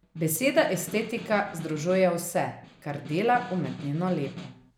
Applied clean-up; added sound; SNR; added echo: none; Snare drum; 16 dB; none.